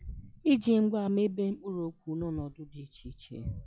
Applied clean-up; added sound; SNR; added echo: classical method log-MMSE.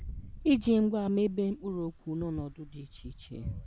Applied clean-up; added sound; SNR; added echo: none; Rain; 16 dB; none.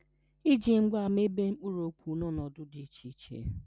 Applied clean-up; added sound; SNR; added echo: none; none; none; none.